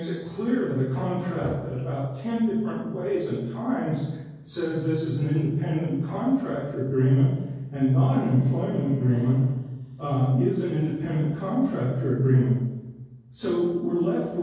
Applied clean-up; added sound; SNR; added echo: neural separator model SepFormer DNS4.